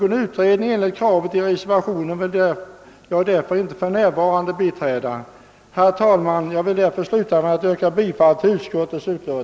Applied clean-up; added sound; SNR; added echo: none; none; none; none.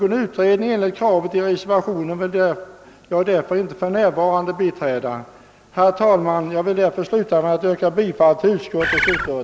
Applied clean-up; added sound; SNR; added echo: none; Bird; 1 dB; none.